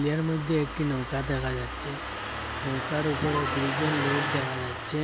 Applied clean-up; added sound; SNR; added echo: none; Engine starting; 3 dB; none.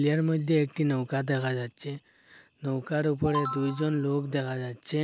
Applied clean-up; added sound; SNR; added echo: none; none; none; none.